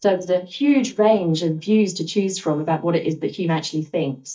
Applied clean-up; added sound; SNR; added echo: neural mask model DeepFilterNet 3.